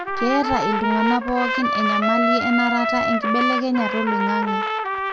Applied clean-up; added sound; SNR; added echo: none; Trumpet; 0 dB; none.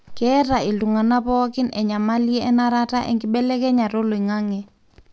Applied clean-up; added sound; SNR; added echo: none; none; none; none.